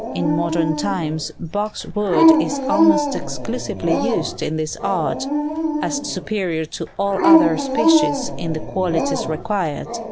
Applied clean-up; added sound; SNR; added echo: none; Dog; -3 dB; none.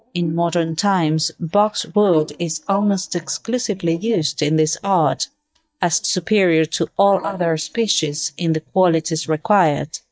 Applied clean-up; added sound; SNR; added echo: neural mask model DeepFilterNet 3.